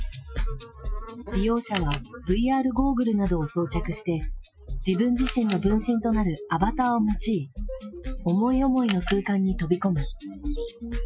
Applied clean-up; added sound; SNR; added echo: classical method Wiener filter.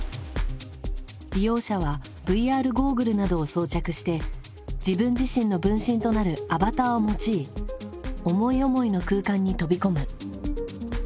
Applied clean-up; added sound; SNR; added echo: none; none; none; none.